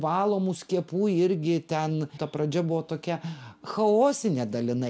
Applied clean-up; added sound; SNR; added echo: none; none; none; none.